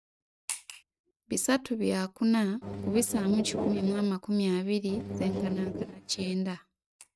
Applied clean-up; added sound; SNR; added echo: neural mask model RNNoise.